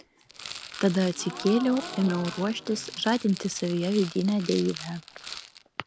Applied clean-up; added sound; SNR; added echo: none; Rattle + Gasp; 13 dB; none.